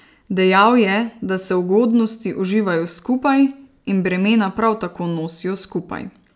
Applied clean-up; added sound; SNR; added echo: none; none; none; none.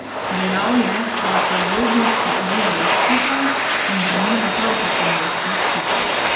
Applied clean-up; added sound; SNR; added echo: none; Domestic sounds, home sounds; -5 dB; reverberation time 1.3 s.